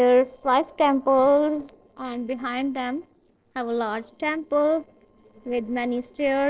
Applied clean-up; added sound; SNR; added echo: neural separator model SepFormer DNS4.